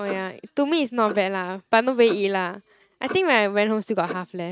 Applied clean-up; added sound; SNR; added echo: neural mask model RNNoise.